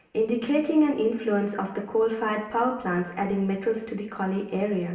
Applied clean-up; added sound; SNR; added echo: none; none; none; reverberation time 1.1 s.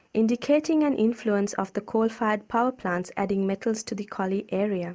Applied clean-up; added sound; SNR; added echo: none; none; none; none.